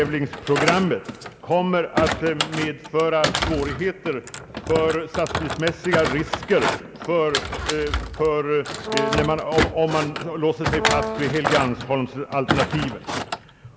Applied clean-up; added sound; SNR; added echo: none; Thump, thud + Brass instrument; 3 dB; none.